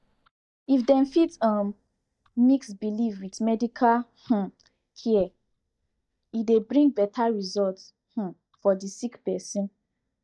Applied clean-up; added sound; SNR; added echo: neural mask model DeepFilterNet 3.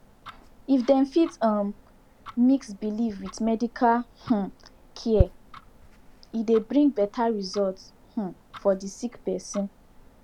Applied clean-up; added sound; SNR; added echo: none; Tick-tock; 11 dB; none.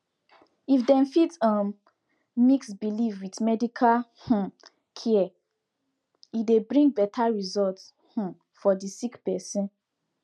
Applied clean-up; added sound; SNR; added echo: none; none; none; none.